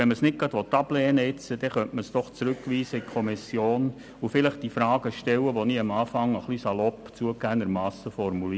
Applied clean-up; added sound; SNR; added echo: none; none; none; none.